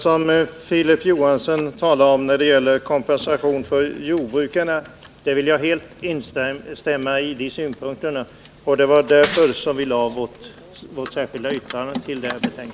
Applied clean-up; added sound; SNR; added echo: none; Shatter / Crushing; 12 dB; none.